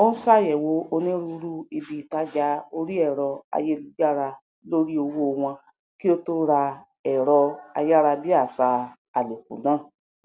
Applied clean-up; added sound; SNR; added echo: none; none; none; none.